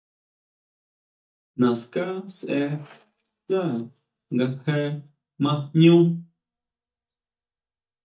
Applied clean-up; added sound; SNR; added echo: neural mask model DeepFilterNet 3.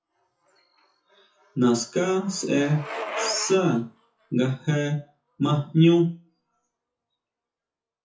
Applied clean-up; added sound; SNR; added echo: classical method WPE with log-MMSE.